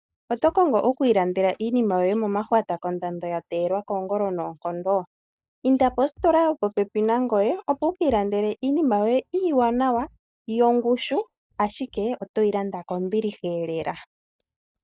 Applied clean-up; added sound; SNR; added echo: neural mask model DeepFilterNet 3.